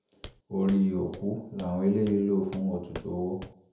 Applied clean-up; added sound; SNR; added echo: none; Walk, footsteps; 19 dB; reverberation time 0.7 s.